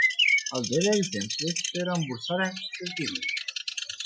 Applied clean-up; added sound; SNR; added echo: classical method Wiener filter.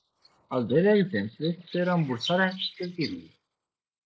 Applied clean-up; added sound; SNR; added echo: neural mask model Resemble Enhance denoiser.